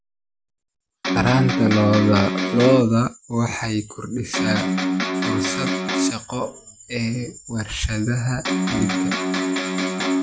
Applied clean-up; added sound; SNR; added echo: none; Electric guitar; -1 dB; none.